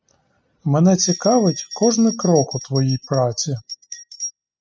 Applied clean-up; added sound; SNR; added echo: classical method spectral subtraction.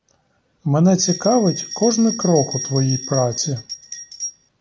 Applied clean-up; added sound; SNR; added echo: none; Bell; 10 dB; none.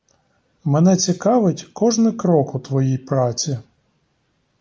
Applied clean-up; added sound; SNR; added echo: none; none; none; none.